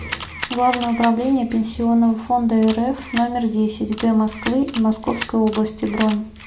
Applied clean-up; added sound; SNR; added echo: none; Camera; 15 dB; none.